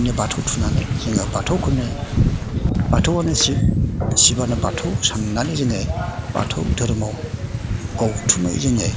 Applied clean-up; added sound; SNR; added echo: none; Wind / Ocean; 4 dB; none.